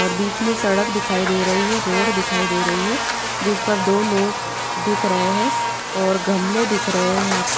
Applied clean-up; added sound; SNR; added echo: none; Buzz; 1 dB; none.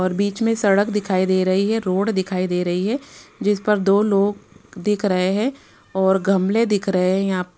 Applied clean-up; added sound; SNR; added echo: none; none; none; none.